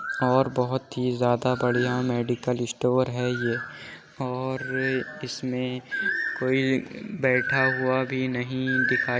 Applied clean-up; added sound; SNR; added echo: none; none; none; none.